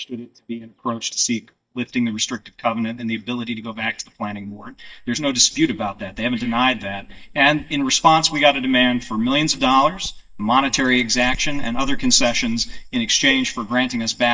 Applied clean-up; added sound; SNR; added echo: neural mask model DeepFilterNet 3.